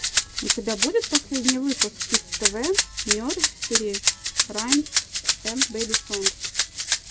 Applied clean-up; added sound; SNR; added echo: none; Rattle (instrument); -4 dB; none.